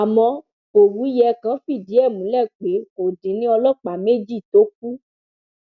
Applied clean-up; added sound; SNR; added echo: none; none; none; none.